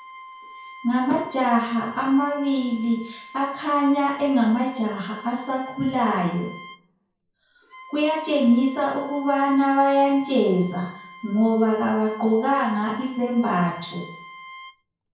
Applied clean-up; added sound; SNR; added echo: none; Bowed string instrument; 20 dB; reverberation time 0.5 s.